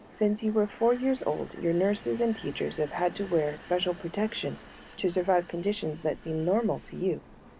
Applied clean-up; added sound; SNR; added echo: none; Vehicle; 17 dB; none.